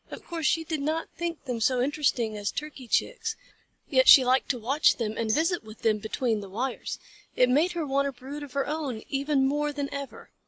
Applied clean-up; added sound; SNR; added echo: neural mask model Resemble Enhance denoiser.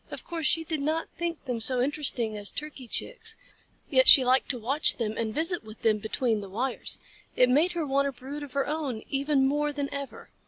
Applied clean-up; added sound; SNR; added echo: none; none; none; none.